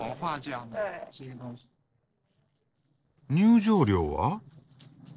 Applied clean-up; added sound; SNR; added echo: neural separator model SepFormer DNS4.